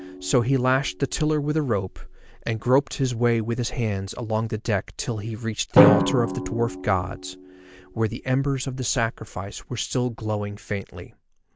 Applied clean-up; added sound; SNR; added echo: none; Drum; 5 dB; none.